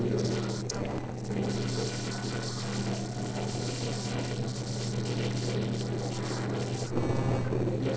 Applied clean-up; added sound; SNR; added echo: neural separator model SepFormer DNS4.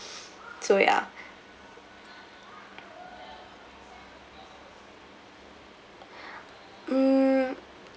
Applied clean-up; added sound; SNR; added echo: none; none; none; none.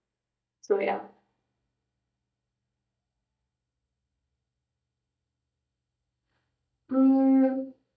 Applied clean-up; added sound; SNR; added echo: neural mask model DeepFilterNet 3.